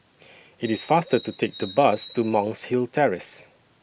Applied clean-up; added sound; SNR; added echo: none; Bird; 16 dB; none.